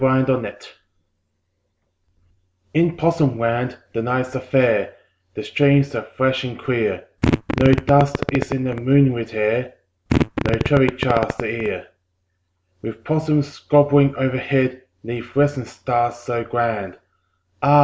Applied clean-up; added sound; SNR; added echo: none; Fart; 2 dB; none.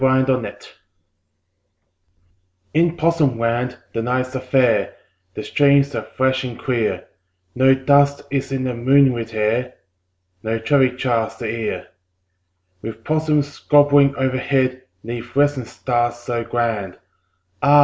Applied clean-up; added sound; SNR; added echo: none; none; none; none.